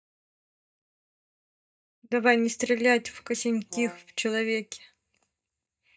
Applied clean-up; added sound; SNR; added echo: neural mask model DeepFilterNet 3.